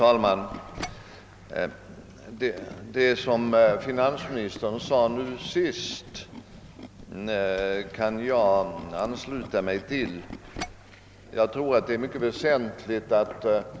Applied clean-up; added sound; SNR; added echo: none; Tools; 19 dB; none.